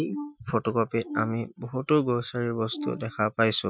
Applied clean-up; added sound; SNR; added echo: classical method Wiener filter.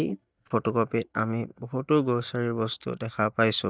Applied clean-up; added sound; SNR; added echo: neural mask model DeepFilterNet 3.